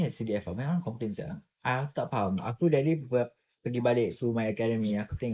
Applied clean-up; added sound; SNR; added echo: neural mask model Resemble Enhance denoiser.